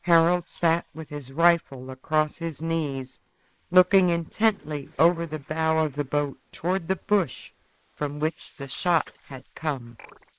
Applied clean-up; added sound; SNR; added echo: neural mask model Resemble Enhance denoiser.